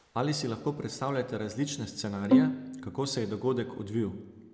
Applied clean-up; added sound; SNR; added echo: none; Bowed string instrument; -4 dB; none.